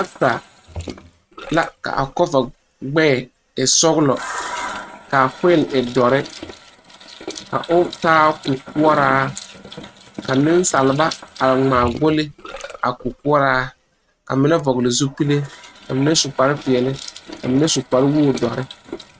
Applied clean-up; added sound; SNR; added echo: neural mask model RNNoise.